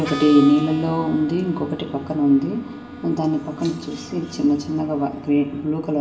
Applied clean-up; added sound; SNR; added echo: none; Harmonica; 17 dB; reverberation time 0.8 s.